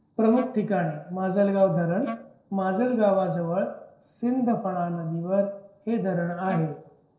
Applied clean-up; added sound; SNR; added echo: neural separator model SepFormer DNS4.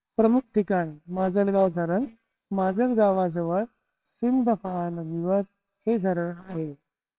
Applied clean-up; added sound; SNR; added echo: neural separator model SepFormer WHAMR!.